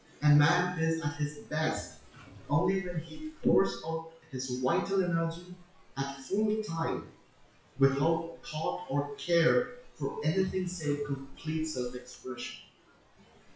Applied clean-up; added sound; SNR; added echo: classical method WPE with log-MMSE.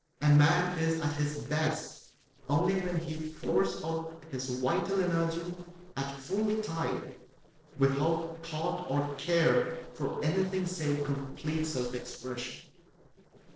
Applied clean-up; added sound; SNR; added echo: neural separator model SepFormer DNS4.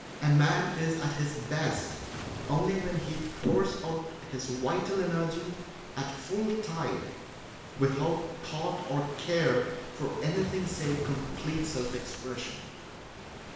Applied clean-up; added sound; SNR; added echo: none; Waves, surf; 10 dB; reverberation time 1.0 s.